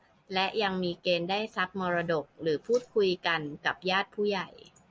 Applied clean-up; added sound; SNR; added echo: none; none; none; none.